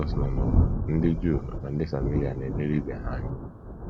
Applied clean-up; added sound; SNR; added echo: none; Thunder; -2 dB; none.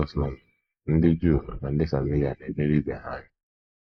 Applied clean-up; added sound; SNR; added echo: neural mask model Resemble Enhance denoiser.